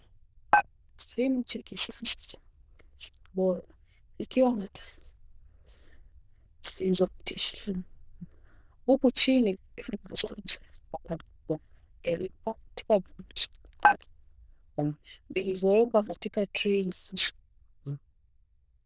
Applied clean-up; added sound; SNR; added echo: neural diffusion model UNIVERSE++.